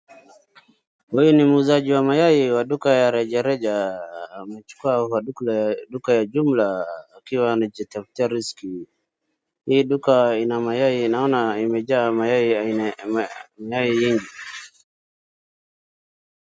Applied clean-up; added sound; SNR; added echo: none; none; none; none.